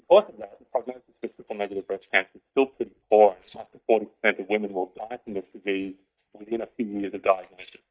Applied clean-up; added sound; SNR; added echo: neural mask model DeepFilterNet 3.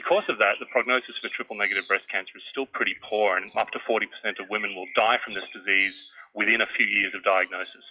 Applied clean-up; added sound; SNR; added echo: classical method WPE with log-MMSE.